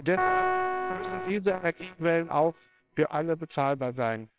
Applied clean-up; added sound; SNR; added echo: neural separator model SepFormer WHAMR!.